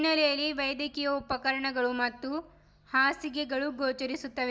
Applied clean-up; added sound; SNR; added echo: none; none; none; none.